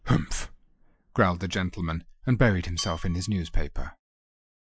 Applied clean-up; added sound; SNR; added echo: classical method Wiener filter.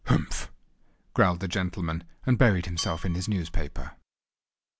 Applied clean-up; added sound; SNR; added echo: none; Dishes, pots, and pans / Glass / Bell; 14 dB; none.